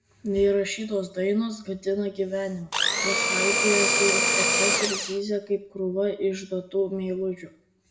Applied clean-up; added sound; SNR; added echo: none; Domestic sounds, home sounds; -4 dB; reverberation time 0.5 s.